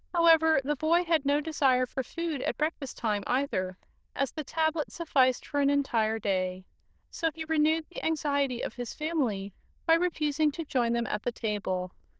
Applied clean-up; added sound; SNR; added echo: neural diffusion model UNIVERSE++.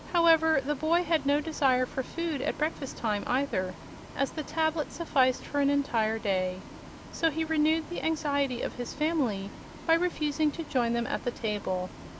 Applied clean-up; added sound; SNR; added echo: none; Bus; 15 dB; none.